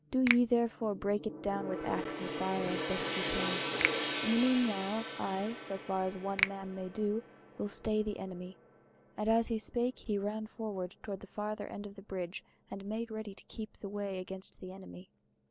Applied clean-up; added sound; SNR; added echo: none; Finger snapping + Gong; 5 dB; none.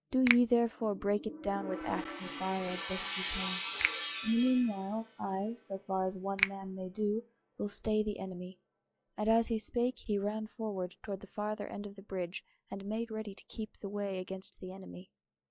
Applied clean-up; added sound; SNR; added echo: classical method log-MMSE.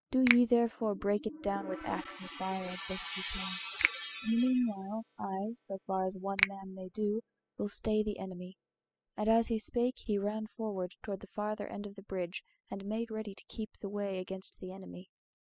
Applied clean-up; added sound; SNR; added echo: classical method spectral subtraction.